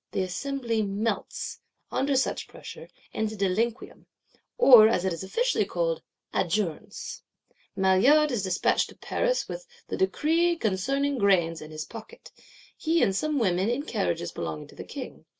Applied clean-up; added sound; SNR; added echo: none; none; none; none.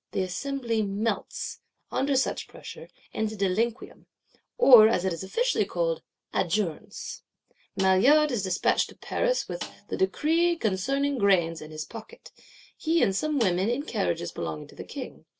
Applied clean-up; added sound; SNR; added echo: none; Snare drum; 17 dB; none.